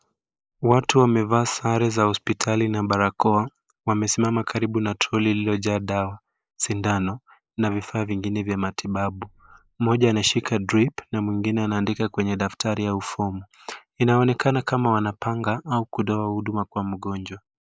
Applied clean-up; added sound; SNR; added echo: neural mask model Resemble Enhance denoiser.